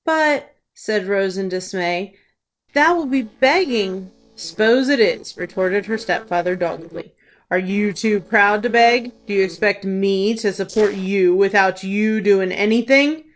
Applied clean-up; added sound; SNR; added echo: neural separator model SepFormer DNS4.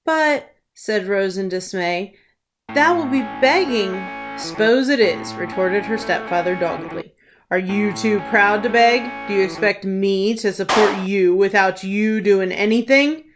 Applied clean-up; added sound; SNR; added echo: none; Clapping + Guitar; 10 dB; none.